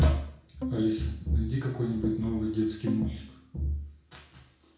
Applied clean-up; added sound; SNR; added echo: none; Bowed string instrument; 13 dB; reverberation time 0.5 s.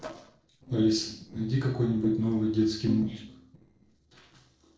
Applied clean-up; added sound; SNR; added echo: neural separator model SepFormer DNS4.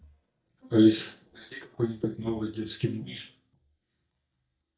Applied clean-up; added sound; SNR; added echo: neural mask model DeepFilterNet 3.